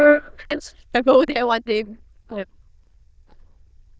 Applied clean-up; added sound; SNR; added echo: neural diffusion model UNIVERSE++.